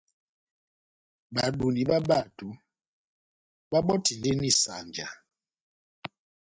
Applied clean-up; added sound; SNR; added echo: neural mask model RNNoise.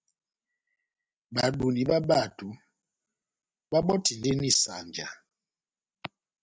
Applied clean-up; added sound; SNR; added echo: none; none; none; none.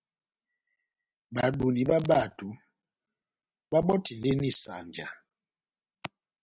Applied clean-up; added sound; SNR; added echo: none; Domestic sounds, home sounds; 14 dB; none.